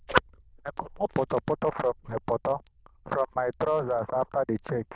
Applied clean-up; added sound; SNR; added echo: neural diffusion model UNIVERSE++.